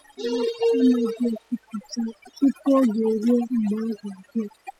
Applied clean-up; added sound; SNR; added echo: classical method spectral subtraction.